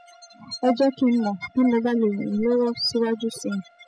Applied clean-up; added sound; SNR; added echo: classical method spectral subtraction.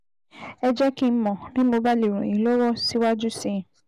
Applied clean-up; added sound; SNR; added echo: none; none; none; none.